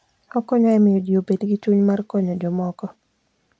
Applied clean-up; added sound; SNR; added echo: none; none; none; none.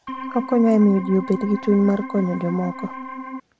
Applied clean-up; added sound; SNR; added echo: none; Organ; 11 dB; none.